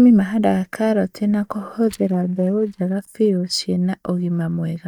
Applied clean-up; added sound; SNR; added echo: neural mask model DeepFilterNet 3.